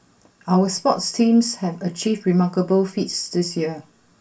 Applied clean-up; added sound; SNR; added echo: none; none; none; reverberation time 0.2 s.